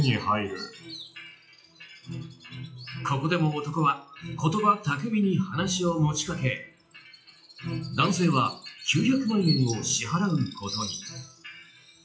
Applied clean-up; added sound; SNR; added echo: classical method WPE with log-MMSE.